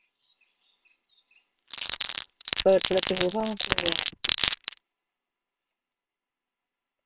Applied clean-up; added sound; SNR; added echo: neural separator model SepFormer WHAMR!.